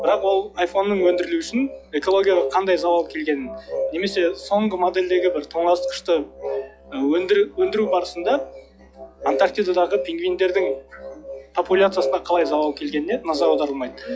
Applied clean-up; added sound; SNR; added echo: classical method log-MMSE.